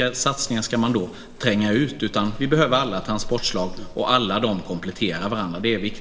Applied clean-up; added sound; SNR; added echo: none; Livestock, farm animals, working animals; 13 dB; reverberation time 1.5 s.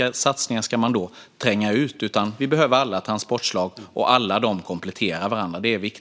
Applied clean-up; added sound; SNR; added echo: none; none; none; none.